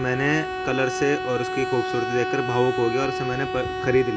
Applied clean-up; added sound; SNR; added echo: none; Bowed string instrument; 4 dB; none.